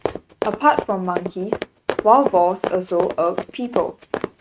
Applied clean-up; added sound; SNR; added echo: neural mask model RNNoise.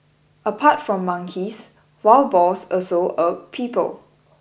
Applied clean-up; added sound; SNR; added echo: none; none; none; none.